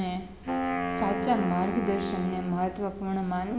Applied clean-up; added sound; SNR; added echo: none; Wind instrument, woodwind instrument; 4 dB; none.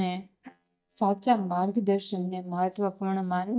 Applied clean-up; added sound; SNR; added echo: neural mask model DeepFilterNet 3.